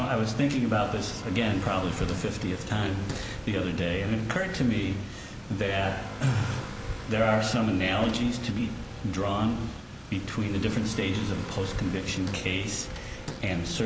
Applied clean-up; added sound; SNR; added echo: none; Fart + Motorcycle / Accelerating, revving, vroom; 10 dB; none.